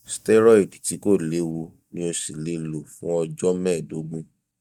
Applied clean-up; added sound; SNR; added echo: neural mask model DeepFilterNet 3.